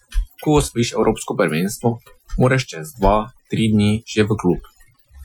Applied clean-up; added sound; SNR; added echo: classical method Wiener filter.